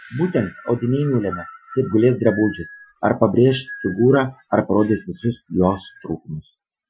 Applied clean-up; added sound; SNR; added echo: classical method Wiener filter.